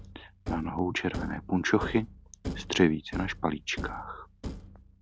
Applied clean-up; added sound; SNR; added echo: none; Thump, thud; 10 dB; none.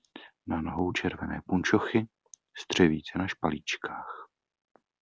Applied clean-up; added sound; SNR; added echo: none; none; none; none.